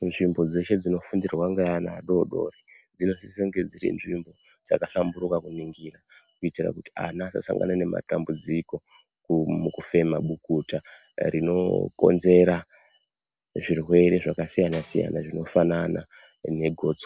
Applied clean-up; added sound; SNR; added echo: none; Tambourine; 13 dB; none.